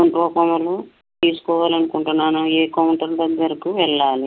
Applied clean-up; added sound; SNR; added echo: none; none; none; none.